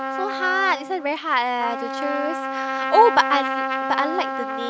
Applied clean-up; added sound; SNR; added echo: none; Trumpet; 4 dB; none.